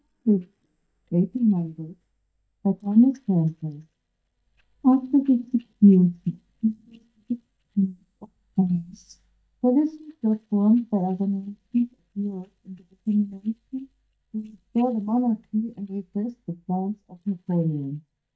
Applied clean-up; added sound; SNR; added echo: neural mask model DeepFilterNet 3.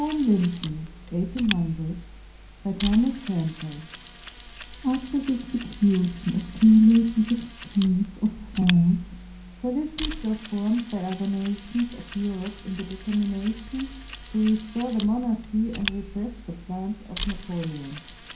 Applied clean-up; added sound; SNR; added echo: none; Mechanisms; 9 dB; reverberation time 0.5 s.